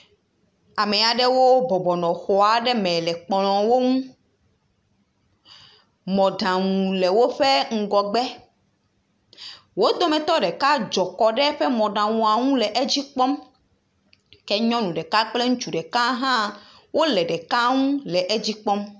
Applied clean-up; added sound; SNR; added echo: none; none; none; none.